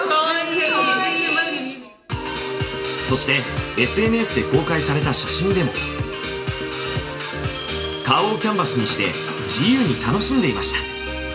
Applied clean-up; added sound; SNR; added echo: none; Cutlery, silverware; 15 dB; reverberation time 0.8 s.